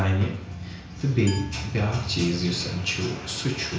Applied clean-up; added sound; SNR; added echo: none; Glass; 19 dB; reverberation time 0.5 s.